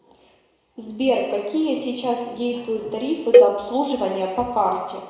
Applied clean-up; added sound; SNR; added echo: none; Cowbell; -4 dB; reverberation time 1.0 s.